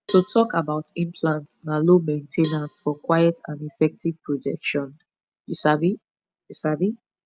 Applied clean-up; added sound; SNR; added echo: none; Cowbell; 20 dB; none.